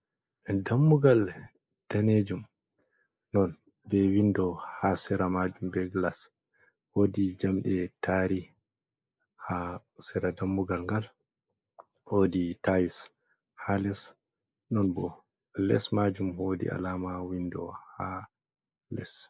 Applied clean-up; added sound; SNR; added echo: neural mask model Resemble Enhance denoiser.